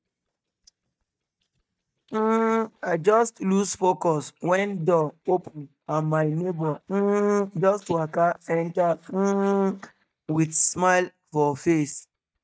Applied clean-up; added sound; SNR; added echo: neural mask model DeepFilterNet 3.